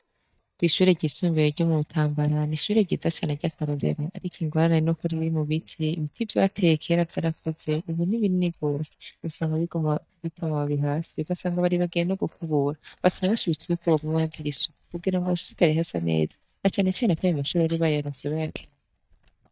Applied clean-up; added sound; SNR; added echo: neural mask model DeepFilterNet 3.